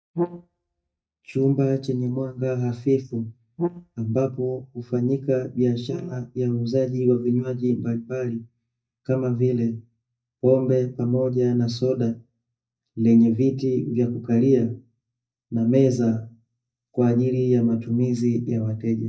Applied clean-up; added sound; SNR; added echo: neural mask model DeepFilterNet 3.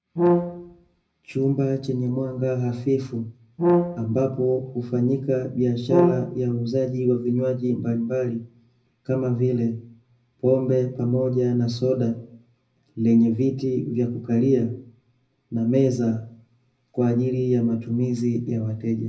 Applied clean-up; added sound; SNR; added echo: none; Brass instrument; 0 dB; reverberation time 0.4 s.